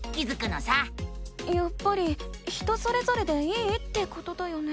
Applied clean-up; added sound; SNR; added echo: none; none; none; none.